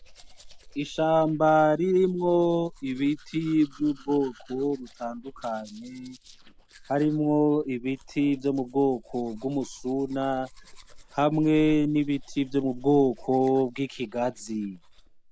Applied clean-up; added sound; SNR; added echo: none; Domestic sounds, home sounds; 20 dB; none.